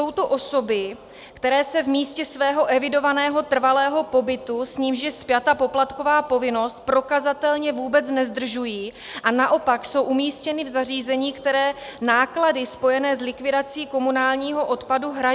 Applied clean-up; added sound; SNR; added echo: none; none; none; none.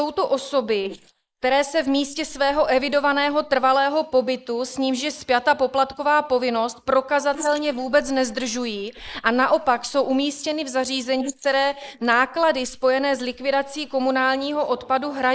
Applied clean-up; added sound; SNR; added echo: neural mask model Resemble Enhance denoiser.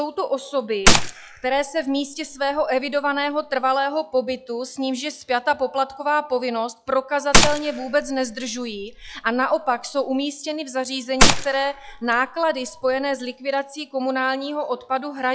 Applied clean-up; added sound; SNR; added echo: classical method log-MMSE.